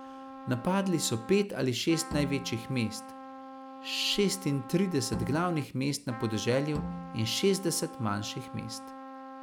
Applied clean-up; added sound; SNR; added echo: none; Trumpet + Bowed string instrument; 11 dB; none.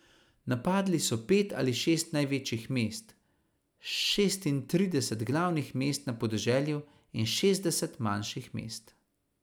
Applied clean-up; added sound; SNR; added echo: none; none; none; none.